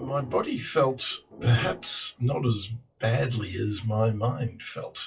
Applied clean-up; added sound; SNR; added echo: classical method WPE with log-MMSE.